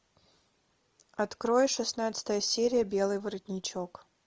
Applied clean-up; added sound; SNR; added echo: none; none; none; none.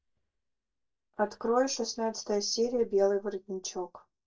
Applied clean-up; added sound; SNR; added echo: neural mask model DeepFilterNet 3.